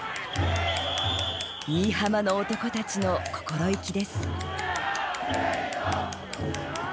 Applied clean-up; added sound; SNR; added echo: none; Scissors + Fireworks; 15 dB; none.